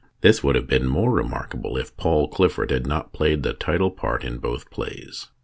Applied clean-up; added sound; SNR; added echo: none; none; none; none.